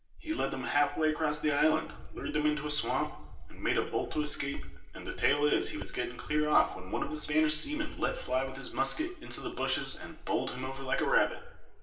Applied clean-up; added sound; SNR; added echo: none; Cricket; 8 dB; reverberation time 0.7 s.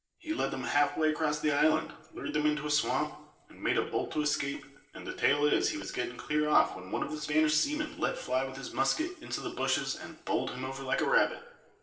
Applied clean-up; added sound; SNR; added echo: neural separator model SepFormer DNS4.